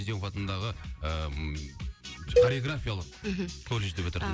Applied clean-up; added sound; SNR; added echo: none; Cowbell; -3 dB; none.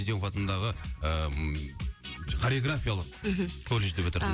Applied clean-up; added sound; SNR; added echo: none; none; none; none.